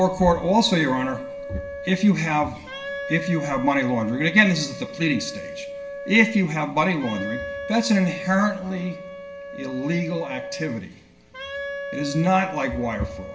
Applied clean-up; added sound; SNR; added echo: none; Wind instrument, woodwind instrument; 11 dB; reverberation time 0.6 s.